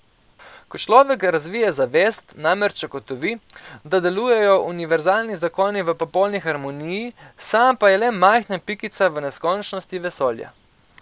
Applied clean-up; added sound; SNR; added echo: none; none; none; none.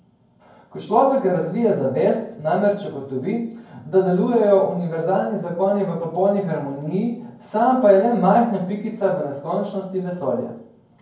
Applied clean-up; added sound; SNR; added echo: none; none; none; reverberation time 0.9 s.